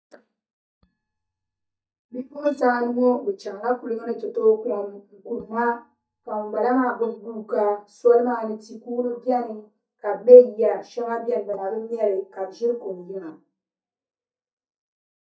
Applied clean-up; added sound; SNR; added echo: neural mask model DeepFilterNet 3.